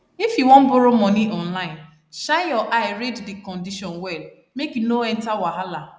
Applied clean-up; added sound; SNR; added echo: none; none; none; none.